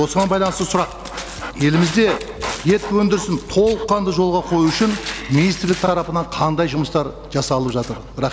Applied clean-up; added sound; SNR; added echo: none; Dog; 13 dB; none.